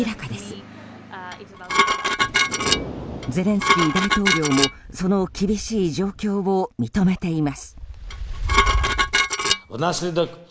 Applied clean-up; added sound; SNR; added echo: none; Dishes, pots, and pans; -1 dB; none.